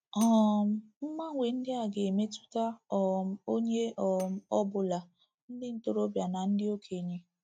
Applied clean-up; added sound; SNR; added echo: neural mask model RNNoise.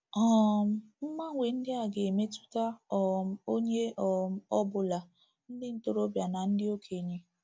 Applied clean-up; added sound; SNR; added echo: none; none; none; none.